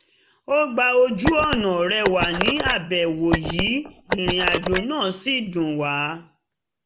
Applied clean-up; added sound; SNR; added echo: none; Telephone; 4 dB; none.